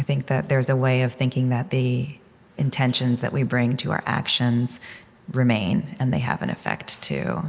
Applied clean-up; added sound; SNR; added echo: none; none; none; none.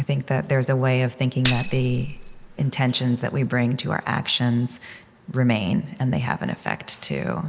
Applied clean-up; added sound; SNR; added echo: none; Tambourine; 7 dB; none.